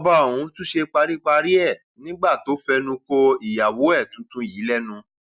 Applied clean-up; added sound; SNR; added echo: none; none; none; none.